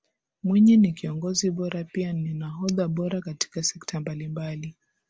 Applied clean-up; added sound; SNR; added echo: none; none; none; none.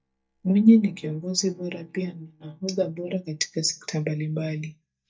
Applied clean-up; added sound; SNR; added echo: neural mask model DeepFilterNet 3.